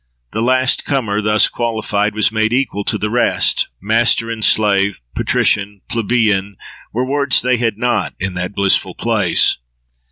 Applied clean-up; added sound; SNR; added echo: none; none; none; none.